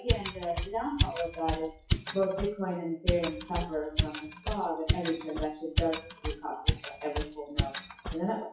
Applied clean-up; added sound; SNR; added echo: classical method WPE with log-MMSE.